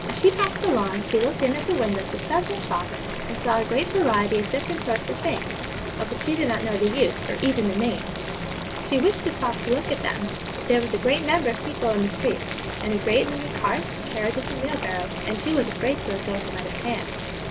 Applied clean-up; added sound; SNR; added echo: none; Boiling; 5 dB; none.